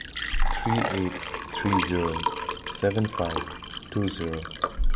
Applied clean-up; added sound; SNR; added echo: none; Liquid; -2 dB; none.